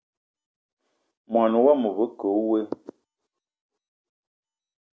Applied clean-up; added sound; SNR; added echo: none; none; none; none.